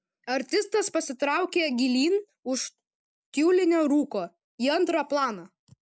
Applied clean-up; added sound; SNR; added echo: none; none; none; none.